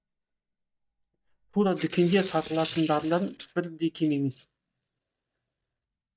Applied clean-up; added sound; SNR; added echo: neural mask model DeepFilterNet 3.